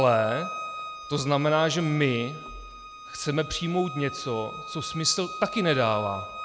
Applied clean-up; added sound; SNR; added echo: none; Bowed string instrument; 11 dB; none.